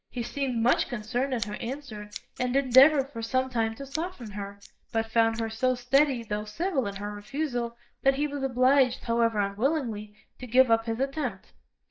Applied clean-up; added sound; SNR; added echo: neural mask model DeepFilterNet 3.